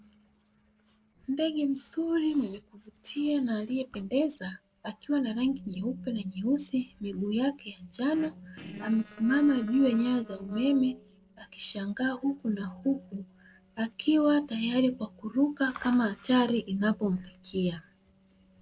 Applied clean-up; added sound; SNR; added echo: neural separator model SepFormer DNS4.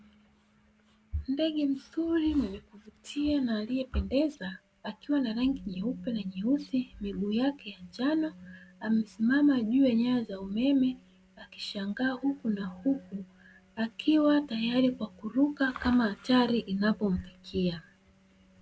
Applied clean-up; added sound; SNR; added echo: none; none; none; none.